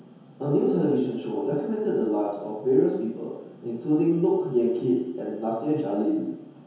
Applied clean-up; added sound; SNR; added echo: none; none; none; reverberation time 0.9 s.